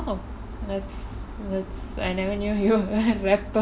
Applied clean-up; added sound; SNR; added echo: none; none; none; none.